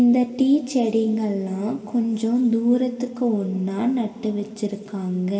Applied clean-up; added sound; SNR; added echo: none; none; none; reverberation time 2.0 s.